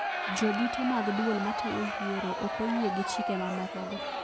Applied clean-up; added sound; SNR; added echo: none; Crowd; 2 dB; none.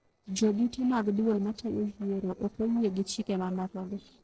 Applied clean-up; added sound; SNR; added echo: neural separator model SepFormer DNS4.